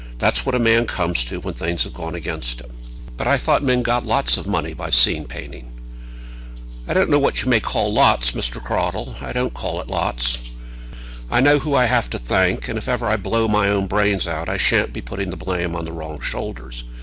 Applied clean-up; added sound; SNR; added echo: none; none; none; none.